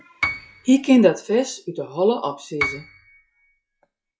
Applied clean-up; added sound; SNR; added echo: classical method log-MMSE.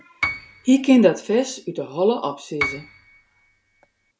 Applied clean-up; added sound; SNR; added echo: none; Piano; 10 dB; none.